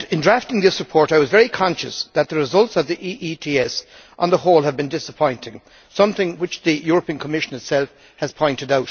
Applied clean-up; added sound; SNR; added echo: none; none; none; none.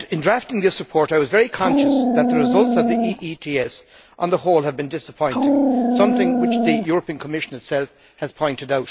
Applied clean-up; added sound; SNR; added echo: none; Dog; -3 dB; none.